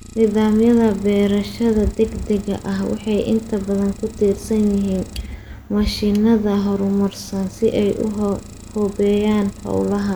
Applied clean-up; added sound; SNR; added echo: none; Idling; 19 dB; none.